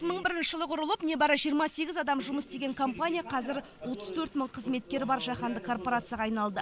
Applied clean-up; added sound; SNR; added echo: none; none; none; none.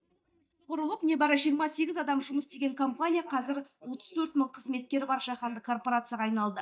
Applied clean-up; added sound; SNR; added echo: neural mask model DeepFilterNet 3.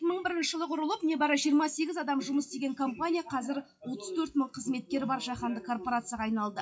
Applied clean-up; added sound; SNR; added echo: classical method WPE with log-MMSE.